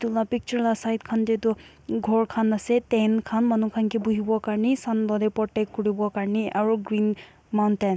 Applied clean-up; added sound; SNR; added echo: none; none; none; none.